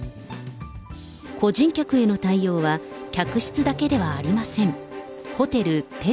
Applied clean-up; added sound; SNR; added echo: none; none; none; none.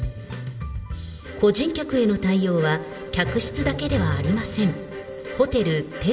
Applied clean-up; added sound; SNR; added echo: none; none; none; reverberation time 2.1 s.